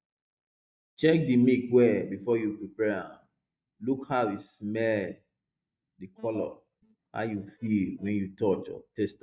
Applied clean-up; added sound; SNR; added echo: neural mask model DeepFilterNet 3.